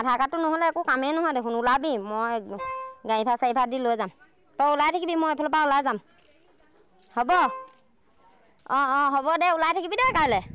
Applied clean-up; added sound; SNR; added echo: none; Wind instrument, woodwind instrument; 11 dB; none.